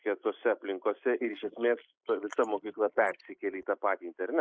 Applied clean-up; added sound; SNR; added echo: neural mask model Resemble Enhance denoiser.